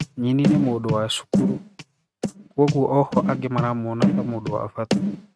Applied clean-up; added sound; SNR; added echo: neural mask model RNNoise.